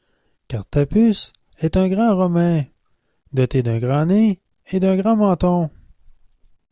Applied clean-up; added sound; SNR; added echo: none; none; none; none.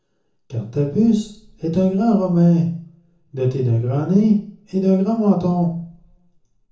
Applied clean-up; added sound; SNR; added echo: none; none; none; reverberation time 0.7 s.